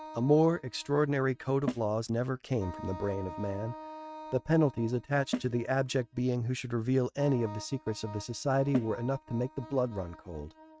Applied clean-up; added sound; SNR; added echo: neural mask model RNNoise.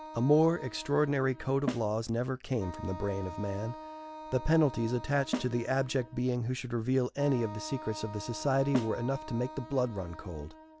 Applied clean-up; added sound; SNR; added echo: none; Snare drum + Wind instrument, woodwind instrument; 12 dB; none.